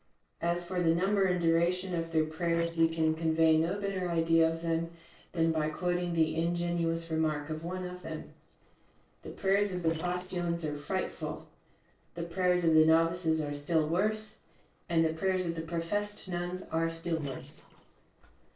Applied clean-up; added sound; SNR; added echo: neural separator model SepFormer DNS4.